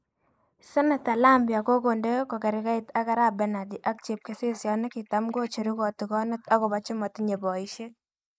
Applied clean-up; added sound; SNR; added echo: neural mask model Resemble Enhance denoiser.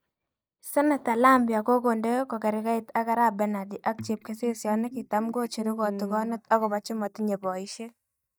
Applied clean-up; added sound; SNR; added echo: neural mask model DeepFilterNet 3.